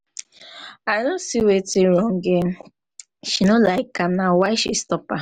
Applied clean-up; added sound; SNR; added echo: none; none; none; none.